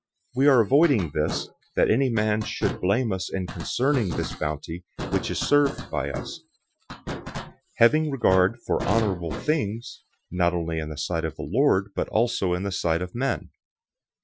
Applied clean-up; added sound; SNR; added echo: classical method Wiener filter.